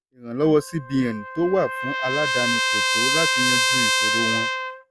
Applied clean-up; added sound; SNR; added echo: none; Trumpet; -2 dB; none.